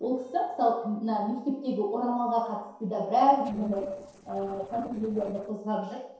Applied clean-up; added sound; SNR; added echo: neural separator model SepFormer DNS4.